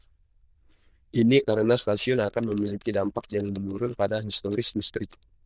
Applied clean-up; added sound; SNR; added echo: neural diffusion model UNIVERSE++.